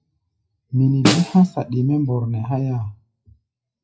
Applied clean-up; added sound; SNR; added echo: classical method WPE with log-MMSE.